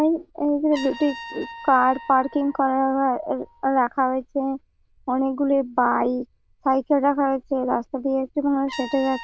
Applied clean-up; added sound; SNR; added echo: neural diffusion model UNIVERSE++.